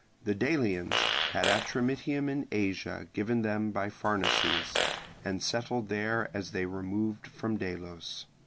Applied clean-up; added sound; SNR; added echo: none; Fart; 0 dB; none.